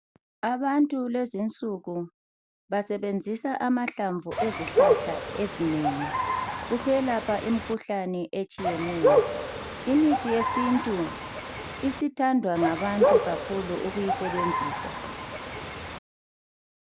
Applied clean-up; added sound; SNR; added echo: none; Bird; -1 dB; none.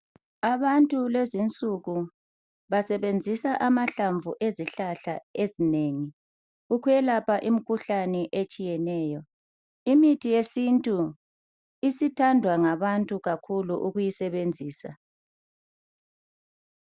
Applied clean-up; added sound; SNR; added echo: none; none; none; none.